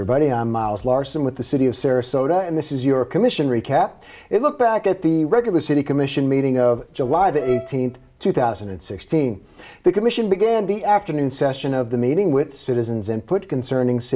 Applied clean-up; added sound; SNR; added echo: none; Brass instrument; 17 dB; none.